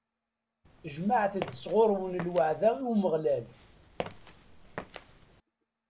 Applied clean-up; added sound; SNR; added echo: none; Walk, footsteps; 14 dB; none.